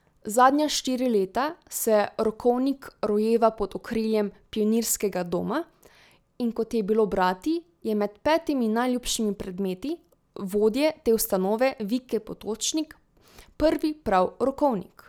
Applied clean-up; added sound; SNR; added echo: none; none; none; none.